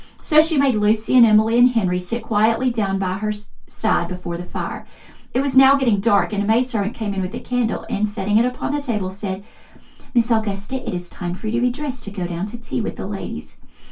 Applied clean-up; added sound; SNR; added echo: none; none; none; reverberation time 0.2 s.